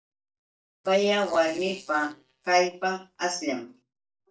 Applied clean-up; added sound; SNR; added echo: neural mask model DeepFilterNet 3.